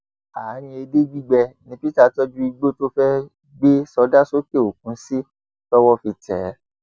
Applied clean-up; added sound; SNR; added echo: none; none; none; none.